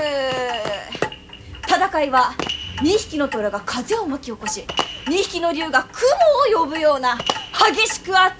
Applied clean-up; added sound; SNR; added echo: none; Clock; 16 dB; none.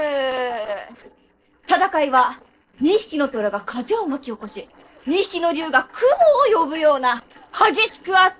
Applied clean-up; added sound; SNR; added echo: neural separator model SepFormer DNS4.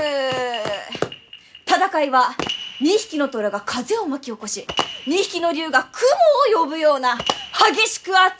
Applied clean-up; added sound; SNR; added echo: none; none; none; none.